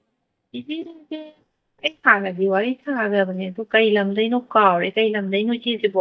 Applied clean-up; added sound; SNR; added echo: neural mask model DeepFilterNet 3.